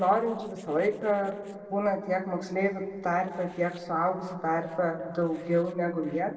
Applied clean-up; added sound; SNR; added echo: neural separator model SepFormer DNS4.